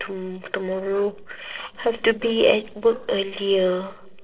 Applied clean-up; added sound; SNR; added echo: neural separator model SepFormer DNS4.